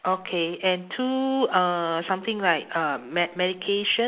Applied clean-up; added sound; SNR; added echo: neural mask model Resemble Enhance denoiser.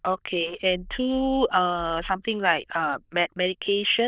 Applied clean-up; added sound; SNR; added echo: neural diffusion model UNIVERSE++.